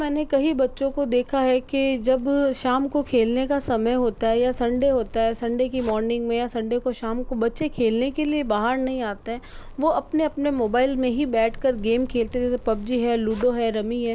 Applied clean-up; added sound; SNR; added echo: none; Zipper (clothing); 15 dB; none.